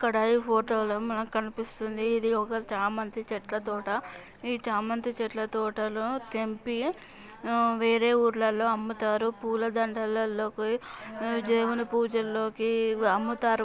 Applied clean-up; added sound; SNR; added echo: none; none; none; none.